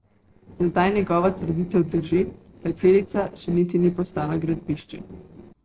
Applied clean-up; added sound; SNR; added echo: neural separator model SepFormer DNS4.